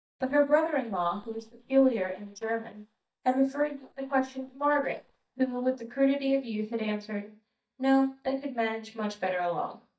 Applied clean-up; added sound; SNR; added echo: neural mask model DeepFilterNet 3.